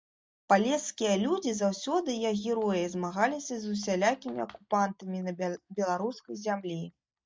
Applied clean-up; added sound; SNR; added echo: neural mask model DeepFilterNet 3.